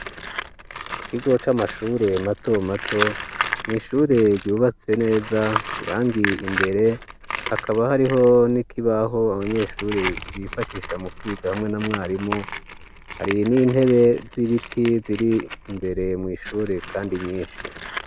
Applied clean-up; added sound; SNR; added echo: none; Tools; 10 dB; none.